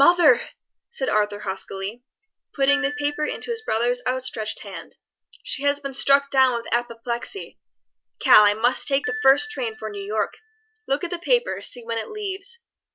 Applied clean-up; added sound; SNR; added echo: none; Piano; 17 dB; none.